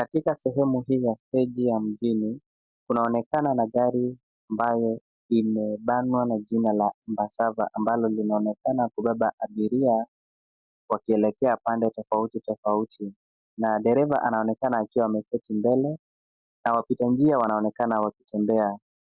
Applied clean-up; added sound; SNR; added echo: none; none; none; none.